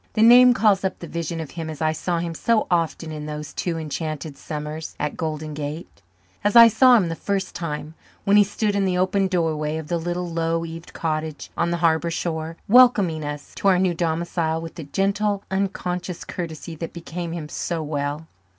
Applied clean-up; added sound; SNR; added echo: none; none; none; none.